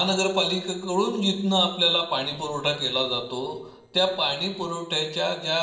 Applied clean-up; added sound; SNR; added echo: neural separator model SepFormer DNS4.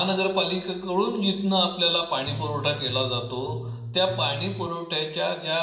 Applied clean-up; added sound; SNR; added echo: none; Bass guitar; 9 dB; reverberation time 1.7 s.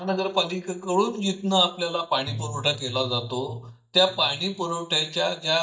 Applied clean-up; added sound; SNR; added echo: neural mask model DeepFilterNet 3.